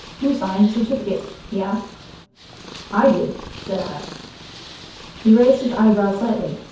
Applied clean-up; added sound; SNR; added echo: none; Purr; 17 dB; reverberation time 0.6 s.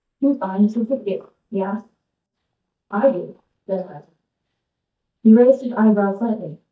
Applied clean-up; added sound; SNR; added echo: neural mask model DeepFilterNet 3.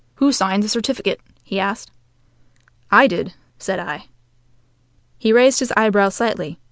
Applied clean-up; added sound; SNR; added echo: none; none; none; none.